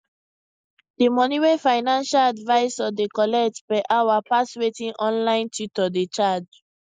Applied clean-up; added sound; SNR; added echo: neural mask model Resemble Enhance denoiser.